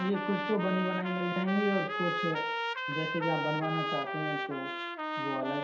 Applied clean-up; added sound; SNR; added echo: none; Trumpet; 1 dB; reverberation time 0.7 s.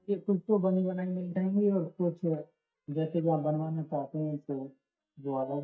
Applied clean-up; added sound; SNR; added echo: neural mask model DeepFilterNet 3.